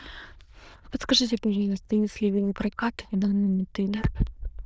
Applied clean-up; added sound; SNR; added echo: neural diffusion model UNIVERSE++.